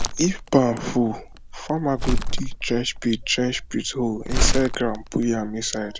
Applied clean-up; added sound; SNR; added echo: none; Crumpling, crinkling; 2 dB; none.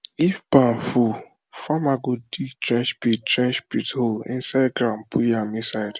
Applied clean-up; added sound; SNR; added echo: none; none; none; none.